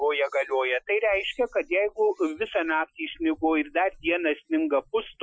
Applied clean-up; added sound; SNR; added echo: classical method Wiener filter.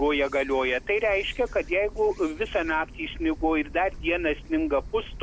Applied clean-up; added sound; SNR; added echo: none; Accelerating, revving, vroom + Insect; 14 dB; none.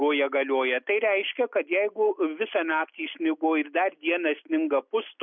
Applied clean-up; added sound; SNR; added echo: none; none; none; none.